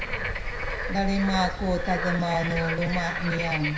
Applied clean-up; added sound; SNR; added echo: none; Bird / Frog; 3 dB; reverberation time 0.4 s.